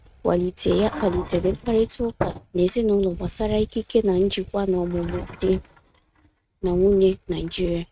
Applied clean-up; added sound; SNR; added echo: neural mask model RNNoise.